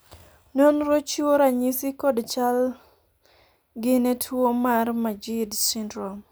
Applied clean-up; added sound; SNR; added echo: none; none; none; none.